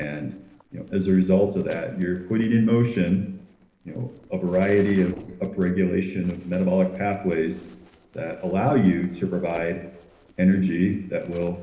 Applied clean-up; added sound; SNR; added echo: neural separator model SepFormer DNS4.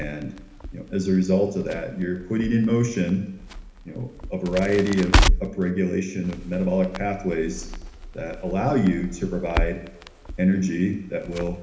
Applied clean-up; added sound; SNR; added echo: none; Crackle; 4 dB; reverberation time 1.0 s.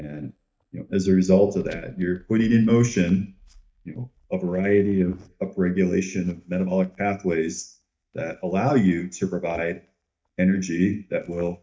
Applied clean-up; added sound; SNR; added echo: neural mask model DeepFilterNet 3.